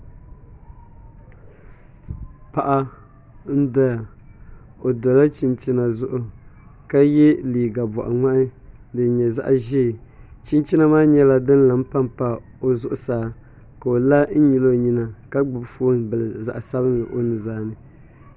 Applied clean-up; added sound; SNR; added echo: none; none; none; none.